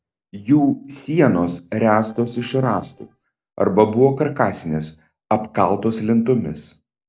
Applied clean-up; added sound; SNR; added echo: neural separator model SepFormer DNS4.